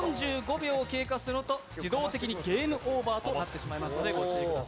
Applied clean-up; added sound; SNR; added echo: none; none; none; none.